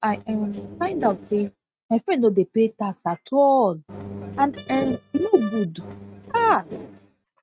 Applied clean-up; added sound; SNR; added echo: neural mask model RNNoise.